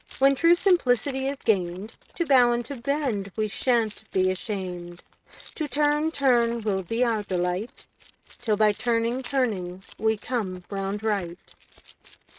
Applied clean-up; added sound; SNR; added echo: neural mask model RNNoise.